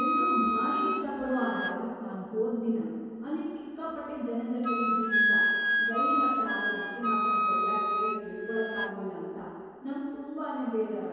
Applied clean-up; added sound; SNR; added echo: none; Wind instrument, woodwind instrument; -2 dB; reverberation time 2.2 s.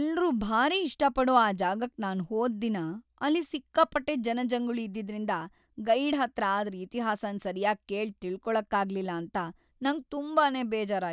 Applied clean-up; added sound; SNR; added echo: none; none; none; none.